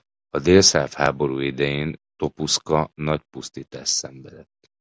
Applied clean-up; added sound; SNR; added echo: none; none; none; none.